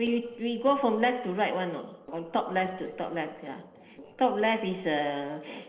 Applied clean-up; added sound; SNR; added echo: neural separator model SepFormer DNS4.